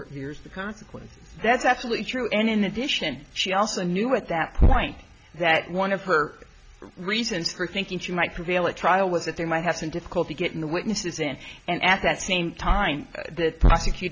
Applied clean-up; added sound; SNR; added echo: none; none; none; none.